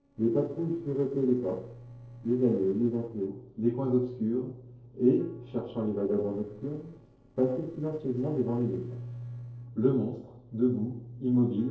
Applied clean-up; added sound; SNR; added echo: neural separator model SepFormer DNS4.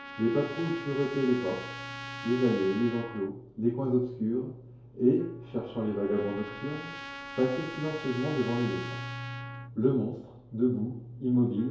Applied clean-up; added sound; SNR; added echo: none; Trumpet; 14 dB; reverberation time 2.4 s.